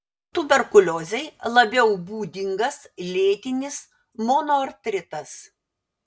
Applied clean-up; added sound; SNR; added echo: none; none; none; none.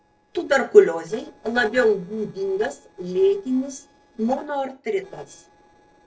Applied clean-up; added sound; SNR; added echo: neural separator model SepFormer DNS4.